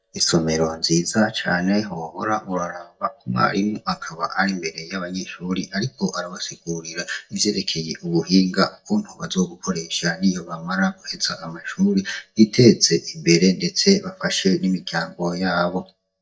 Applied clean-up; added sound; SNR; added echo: neural mask model DeepFilterNet 3.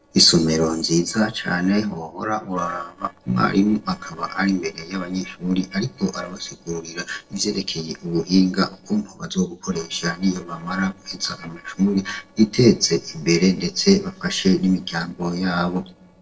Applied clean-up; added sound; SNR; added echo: neural separator model SepFormer DNS4.